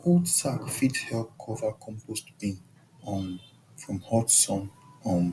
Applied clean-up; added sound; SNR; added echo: none; none; none; none.